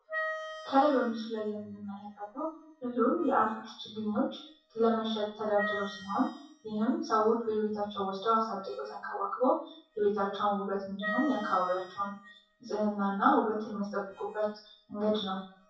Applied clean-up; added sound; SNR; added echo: classical method WPE with log-MMSE.